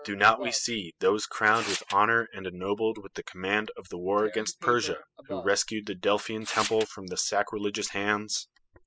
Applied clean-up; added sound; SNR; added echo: classical method spectral subtraction.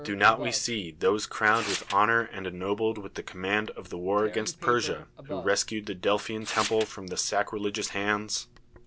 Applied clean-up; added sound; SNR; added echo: none; Tearing; 14 dB; none.